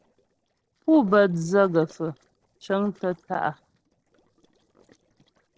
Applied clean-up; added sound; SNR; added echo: neural separator model SepFormer DNS4.